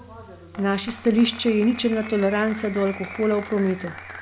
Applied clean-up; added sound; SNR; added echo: none; Applause; 16 dB; none.